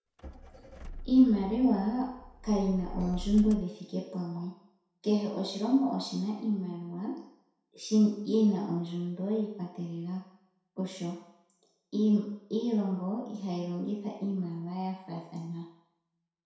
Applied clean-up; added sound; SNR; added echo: none; Motor vehicle (road); 12 dB; reverberation time 0.7 s.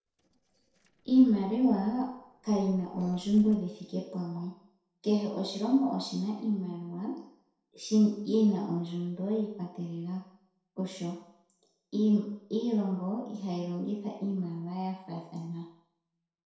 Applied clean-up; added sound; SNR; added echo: neural separator model SepFormer DNS4.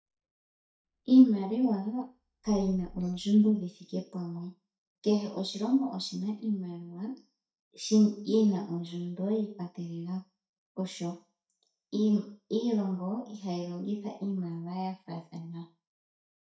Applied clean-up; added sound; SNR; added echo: neural mask model DeepFilterNet 3.